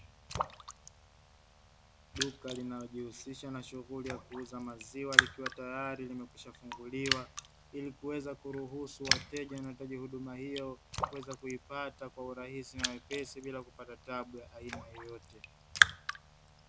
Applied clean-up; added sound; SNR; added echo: none; Raindrop; -5 dB; none.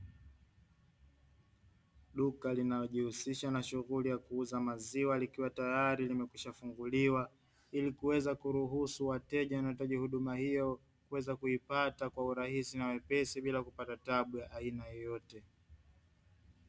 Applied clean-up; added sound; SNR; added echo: none; none; none; none.